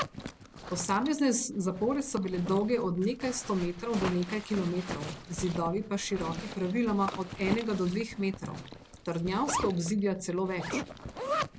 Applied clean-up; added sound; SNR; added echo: none; Zipper (clothing); 9 dB; none.